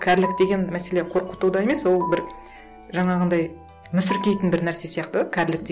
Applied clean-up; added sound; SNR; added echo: none; Marimba, xylophone; 13 dB; none.